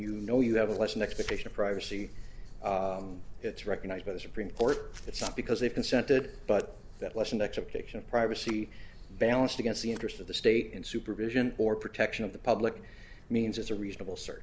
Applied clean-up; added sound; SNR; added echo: none; none; none; none.